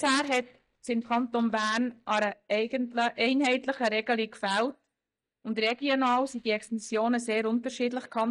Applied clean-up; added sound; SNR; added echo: neural mask model DeepFilterNet 3.